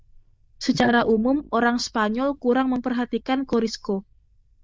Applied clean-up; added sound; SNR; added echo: neural diffusion model UNIVERSE++.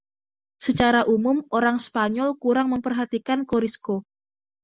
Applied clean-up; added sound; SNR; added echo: none; none; none; none.